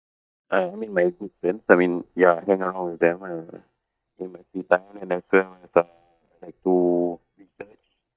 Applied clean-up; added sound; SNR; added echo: neural mask model DeepFilterNet 3.